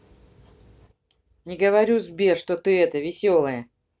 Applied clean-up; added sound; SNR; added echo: none; none; none; none.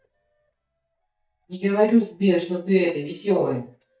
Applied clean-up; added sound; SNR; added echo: neural mask model DeepFilterNet 3.